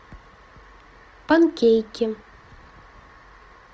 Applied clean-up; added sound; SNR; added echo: none; none; none; none.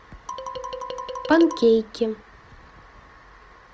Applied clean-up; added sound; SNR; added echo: none; Marimba, xylophone; 9 dB; none.